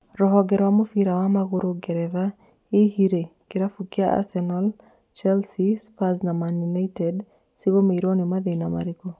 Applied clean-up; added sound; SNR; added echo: none; none; none; none.